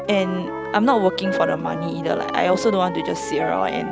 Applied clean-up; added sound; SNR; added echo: none; Wind instrument, woodwind instrument + Piano; 5 dB; none.